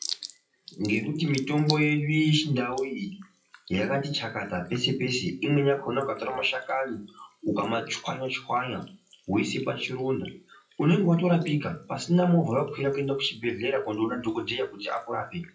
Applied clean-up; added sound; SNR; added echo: classical method WPE with log-MMSE.